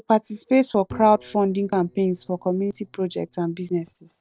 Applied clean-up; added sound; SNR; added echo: neural separator model SepFormer DNS4.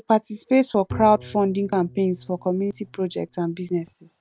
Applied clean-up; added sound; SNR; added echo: none; Bowed string instrument; 17 dB; none.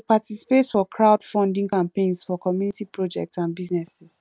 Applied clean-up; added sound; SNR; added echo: none; none; none; none.